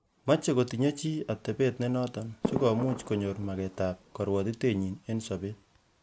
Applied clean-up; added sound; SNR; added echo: none; Fireworks; 8 dB; none.